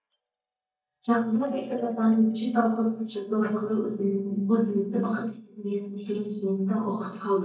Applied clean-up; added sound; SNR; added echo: neural mask model DeepFilterNet 3.